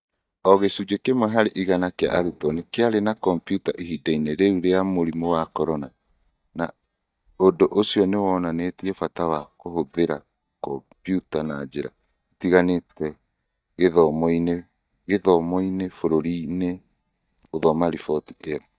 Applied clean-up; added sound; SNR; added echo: neural mask model DeepFilterNet 3.